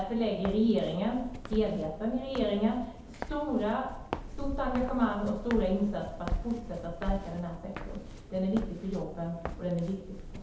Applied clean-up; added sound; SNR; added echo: none; Walk, footsteps; 8 dB; reverberation time 0.8 s.